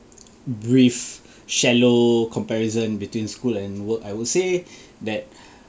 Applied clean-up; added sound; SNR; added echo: none; none; none; none.